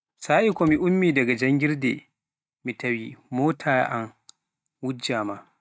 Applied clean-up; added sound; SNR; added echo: neural mask model RNNoise.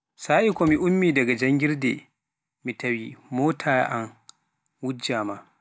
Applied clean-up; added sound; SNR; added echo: none; Slam / Wood; 19 dB; none.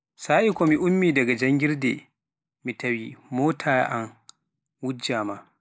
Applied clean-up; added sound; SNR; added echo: neural mask model Resemble Enhance denoiser.